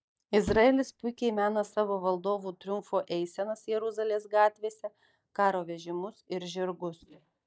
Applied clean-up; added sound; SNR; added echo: neural mask model DeepFilterNet 3.